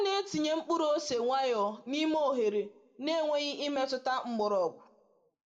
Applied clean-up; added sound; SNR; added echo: none; none; none; reverberation time 0.8 s.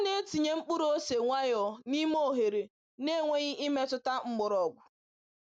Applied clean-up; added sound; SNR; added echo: none; none; none; none.